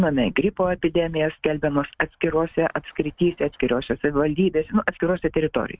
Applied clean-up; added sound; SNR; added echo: neural mask model RNNoise.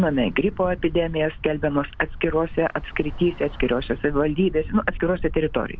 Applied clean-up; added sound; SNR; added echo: none; Traffic noise, roadway noise / Bus; 11 dB; none.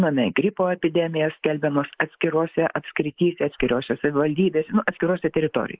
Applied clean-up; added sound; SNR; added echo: neural mask model Resemble Enhance denoiser.